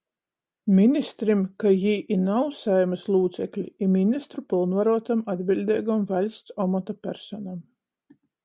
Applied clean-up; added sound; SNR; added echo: none; none; none; none.